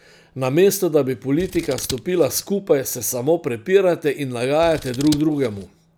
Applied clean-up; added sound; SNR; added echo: none; Scissors; 16 dB; none.